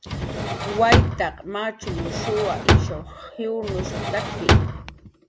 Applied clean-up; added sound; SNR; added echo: none; Drawer open or close; -5 dB; none.